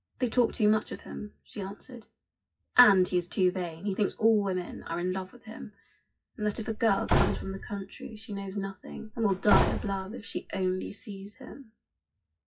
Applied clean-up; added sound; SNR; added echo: classical method WPE with log-MMSE.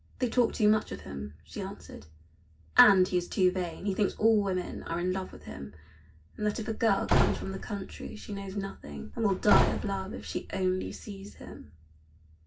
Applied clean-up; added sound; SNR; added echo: none; Slam / Wood; 2 dB; reverberation time 0.4 s.